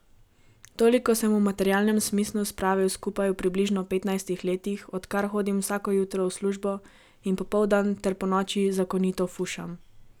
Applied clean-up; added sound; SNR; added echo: none; none; none; none.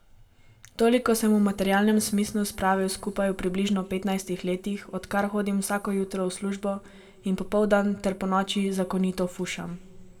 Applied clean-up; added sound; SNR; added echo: none; none; none; reverberation time 1.0 s.